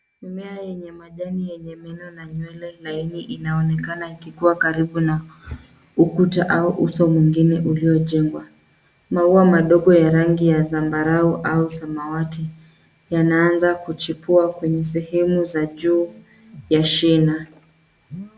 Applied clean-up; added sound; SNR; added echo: none; none; none; none.